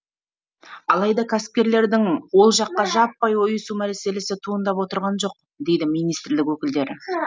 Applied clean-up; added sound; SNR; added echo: none; none; none; none.